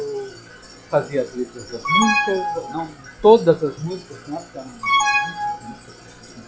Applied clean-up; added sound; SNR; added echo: classical method log-MMSE.